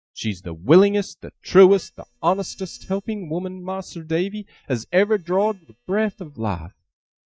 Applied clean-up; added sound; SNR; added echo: neural mask model DeepFilterNet 3.